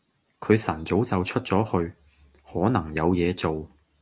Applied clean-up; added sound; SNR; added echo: none; none; none; none.